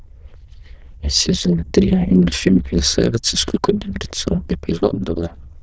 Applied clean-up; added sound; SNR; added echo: neural diffusion model UNIVERSE++.